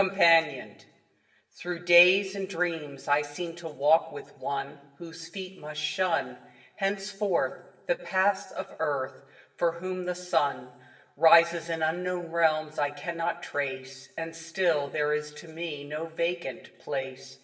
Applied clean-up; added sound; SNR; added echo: none; none; none; reverberation time 0.8 s.